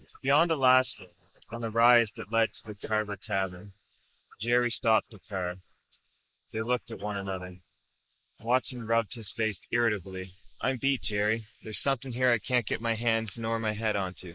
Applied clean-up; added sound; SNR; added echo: neural mask model Resemble Enhance denoiser.